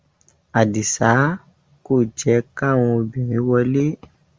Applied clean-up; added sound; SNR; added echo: none; none; none; none.